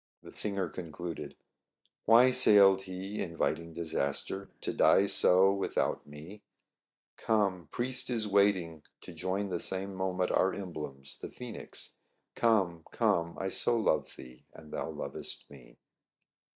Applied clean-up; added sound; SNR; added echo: neural mask model DeepFilterNet 3.